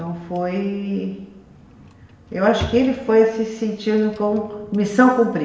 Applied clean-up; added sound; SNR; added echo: none; Drawer open or close; 19 dB; reverberation time 0.9 s.